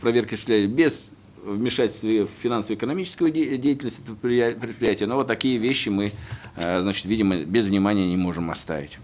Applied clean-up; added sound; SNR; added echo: none; none; none; none.